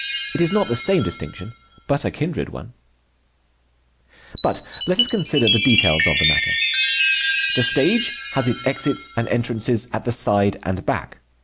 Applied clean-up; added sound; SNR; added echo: none; Chime; -1 dB; none.